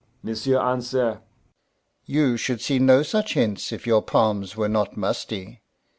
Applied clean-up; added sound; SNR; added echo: none; none; none; none.